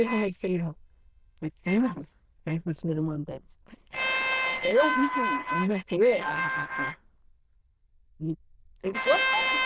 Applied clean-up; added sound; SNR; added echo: neural diffusion model UNIVERSE++.